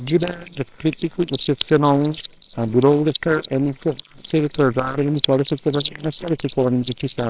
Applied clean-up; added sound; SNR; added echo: neural separator model SepFormer WHAMR!.